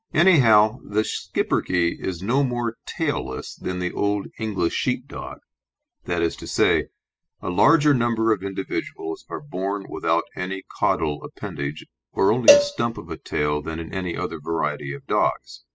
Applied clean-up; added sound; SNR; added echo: classical method spectral subtraction.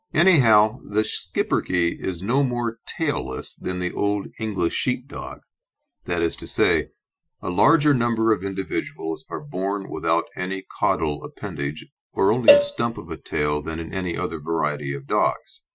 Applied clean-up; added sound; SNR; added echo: classical method Wiener filter.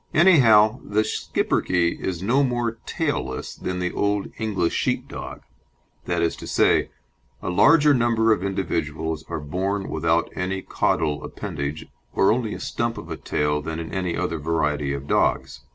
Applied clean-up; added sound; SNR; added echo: none; none; none; none.